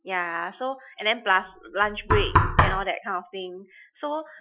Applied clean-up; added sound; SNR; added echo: classical method Wiener filter.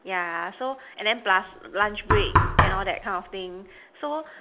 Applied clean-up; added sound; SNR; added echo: none; Knock; -3 dB; none.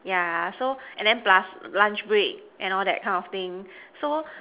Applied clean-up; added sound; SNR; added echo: none; none; none; none.